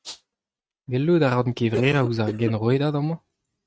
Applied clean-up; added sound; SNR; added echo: neural mask model RNNoise.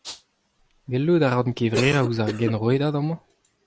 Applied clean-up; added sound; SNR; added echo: none; Rattle (instrument) + Cough; 12 dB; none.